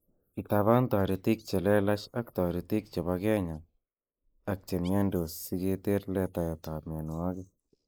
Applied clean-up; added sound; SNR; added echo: neural mask model Resemble Enhance denoiser.